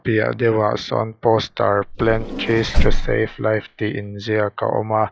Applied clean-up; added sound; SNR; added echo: classical method log-MMSE.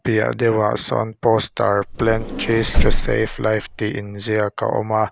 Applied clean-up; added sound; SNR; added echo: none; Vehicle; 1 dB; none.